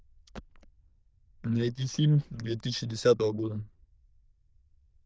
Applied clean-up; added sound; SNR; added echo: neural diffusion model UNIVERSE++.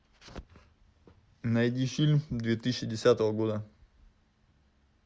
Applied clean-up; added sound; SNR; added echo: none; none; none; none.